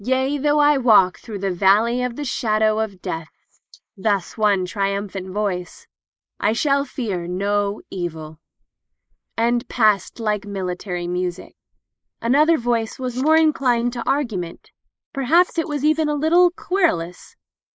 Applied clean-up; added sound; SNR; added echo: neural mask model Resemble Enhance denoiser.